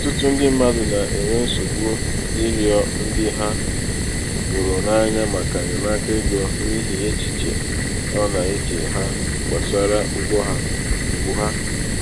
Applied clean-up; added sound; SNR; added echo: none; Fire; -2 dB; none.